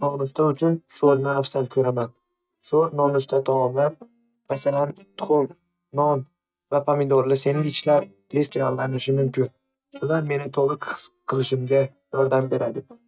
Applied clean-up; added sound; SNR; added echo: neural mask model DeepFilterNet 3.